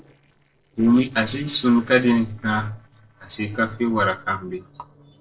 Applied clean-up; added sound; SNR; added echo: neural separator model SepFormer DNS4.